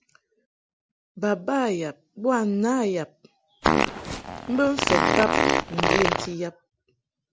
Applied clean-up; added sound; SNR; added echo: none; Fart; -4 dB; none.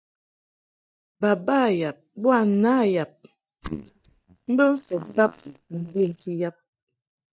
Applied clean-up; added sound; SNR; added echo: neural mask model DeepFilterNet 3.